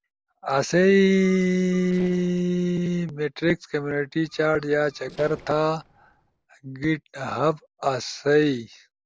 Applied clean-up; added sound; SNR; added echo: neural separator model SepFormer DNS4.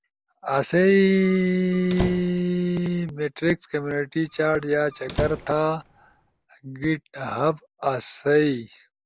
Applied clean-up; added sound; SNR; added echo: none; Squeak; 13 dB; none.